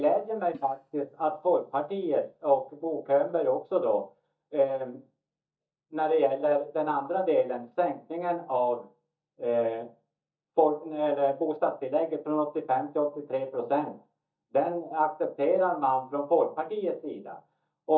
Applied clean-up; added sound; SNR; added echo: neural mask model DeepFilterNet 3.